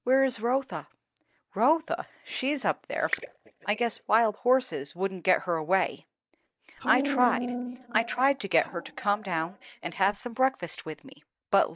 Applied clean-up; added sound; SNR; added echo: neural mask model DeepFilterNet 3.